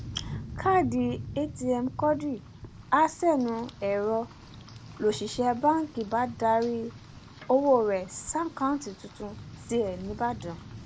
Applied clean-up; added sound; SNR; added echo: none; Rain; 14 dB; none.